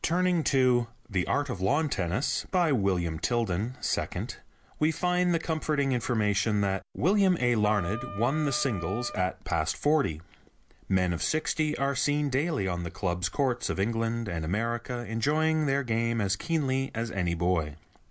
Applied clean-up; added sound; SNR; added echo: none; Wind instrument, woodwind instrument; 12 dB; none.